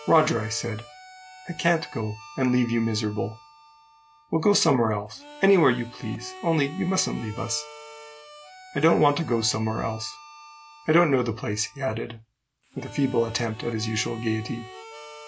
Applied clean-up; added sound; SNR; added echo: none; Harmonica; 19 dB; none.